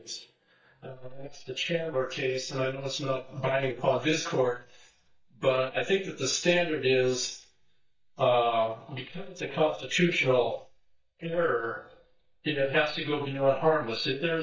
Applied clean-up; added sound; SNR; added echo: neural mask model DeepFilterNet 3.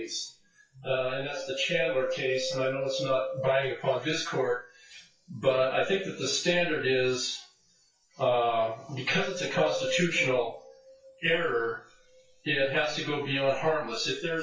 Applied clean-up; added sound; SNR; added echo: classical method WPE with log-MMSE.